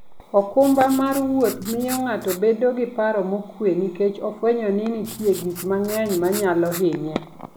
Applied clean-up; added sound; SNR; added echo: none; Writing; 15 dB; none.